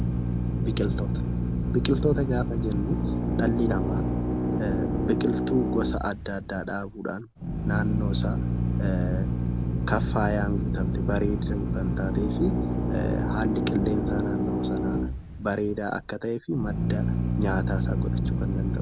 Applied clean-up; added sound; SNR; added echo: none; Drill; -4 dB; none.